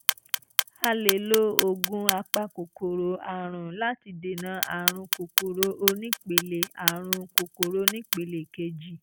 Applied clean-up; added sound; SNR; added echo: none; Clock; 0 dB; none.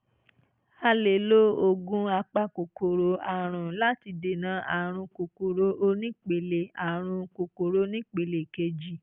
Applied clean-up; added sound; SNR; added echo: none; none; none; none.